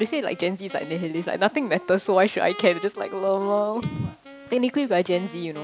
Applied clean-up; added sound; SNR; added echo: none; Wind instrument, woodwind instrument; 18 dB; none.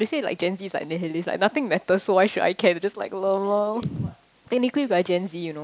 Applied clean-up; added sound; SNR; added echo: none; none; none; none.